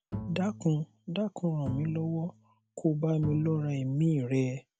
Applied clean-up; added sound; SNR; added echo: none; Bowed string instrument; 13 dB; none.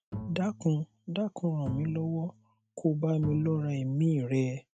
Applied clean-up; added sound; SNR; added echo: neural mask model RNNoise.